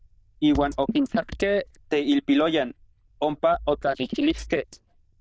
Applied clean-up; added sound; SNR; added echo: neural diffusion model UNIVERSE++.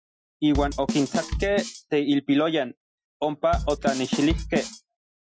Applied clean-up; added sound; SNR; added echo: classical method Wiener filter.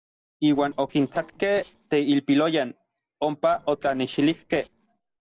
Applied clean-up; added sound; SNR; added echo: neural separator model SepFormer DNS4.